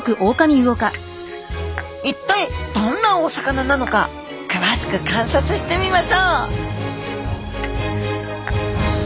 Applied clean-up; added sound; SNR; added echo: none; Cutlery, silverware / Dishes, pots, and pans / Chink, clink; 17 dB; none.